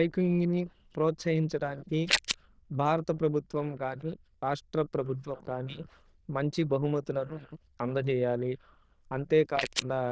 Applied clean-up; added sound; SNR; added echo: neural diffusion model UNIVERSE++.